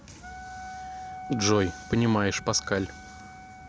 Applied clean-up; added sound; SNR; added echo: none; Wind instrument, woodwind instrument; 14 dB; none.